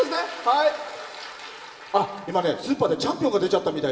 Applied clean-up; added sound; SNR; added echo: none; none; none; reverberation time 1.6 s.